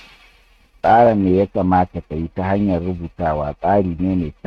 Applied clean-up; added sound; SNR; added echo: neural mask model RNNoise.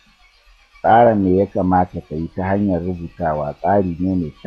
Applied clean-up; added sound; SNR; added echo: classical method log-MMSE.